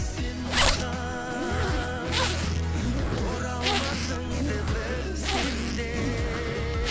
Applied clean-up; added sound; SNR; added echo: none; Zipper (clothing); 2 dB; none.